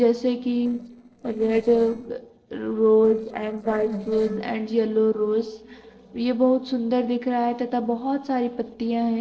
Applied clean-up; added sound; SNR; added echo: neural separator model SepFormer DNS4.